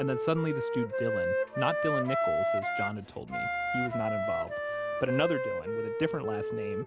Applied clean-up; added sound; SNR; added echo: none; Wind instrument, woodwind instrument; -2 dB; none.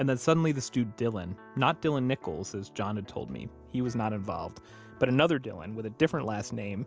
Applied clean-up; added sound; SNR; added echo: none; none; none; none.